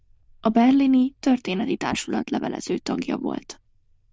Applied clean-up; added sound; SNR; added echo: neural diffusion model UNIVERSE++.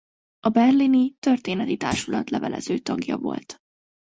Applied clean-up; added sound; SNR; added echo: none; Thump, thud; 12 dB; none.